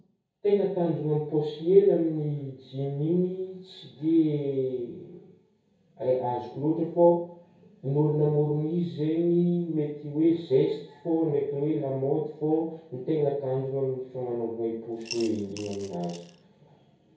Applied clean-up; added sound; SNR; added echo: none; Coin (dropping) / Glass; 17 dB; reverberation time 0.6 s.